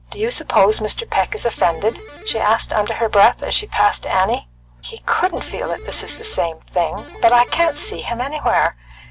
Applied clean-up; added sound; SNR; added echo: none; Electric guitar; 18 dB; none.